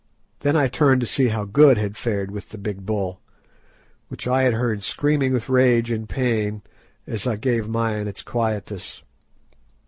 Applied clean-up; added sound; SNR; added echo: none; none; none; none.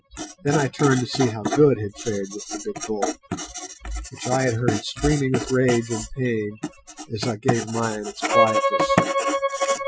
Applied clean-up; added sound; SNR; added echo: classical method Wiener filter.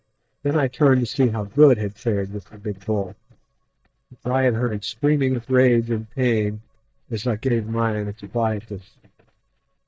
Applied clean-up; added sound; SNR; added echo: neural mask model DeepFilterNet 3.